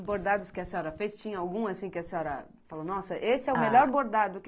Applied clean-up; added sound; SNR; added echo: none; none; none; none.